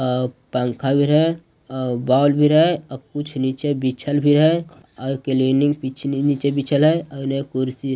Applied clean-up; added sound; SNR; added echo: none; none; none; none.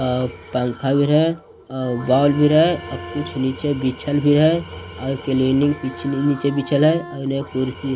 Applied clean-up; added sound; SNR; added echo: none; Tools + Bowed string instrument; 16 dB; none.